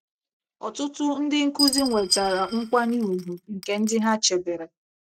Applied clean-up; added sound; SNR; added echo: neural mask model RNNoise.